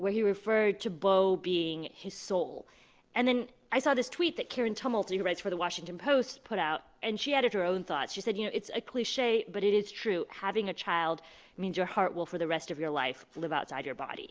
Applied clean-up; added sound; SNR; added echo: none; none; none; none.